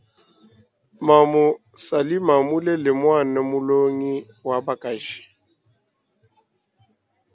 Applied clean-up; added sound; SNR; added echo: none; none; none; none.